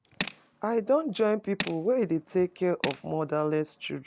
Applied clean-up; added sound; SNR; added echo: none; Tools; 13 dB; none.